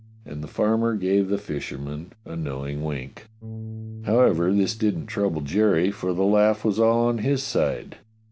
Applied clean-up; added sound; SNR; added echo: none; Bass guitar; 18 dB; none.